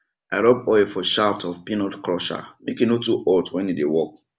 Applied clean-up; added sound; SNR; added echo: none; none; none; none.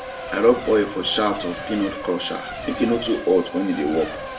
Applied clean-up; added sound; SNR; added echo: none; Race car, auto racing / Accelerating, revving, vroom / Mechanisms; 10 dB; reverberation time 0.4 s.